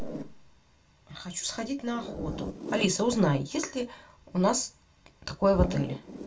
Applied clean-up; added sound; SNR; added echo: none; Zipper (clothing); 11 dB; reverberation time 0.2 s.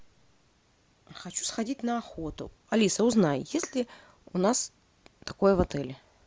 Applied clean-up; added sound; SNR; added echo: none; none; none; none.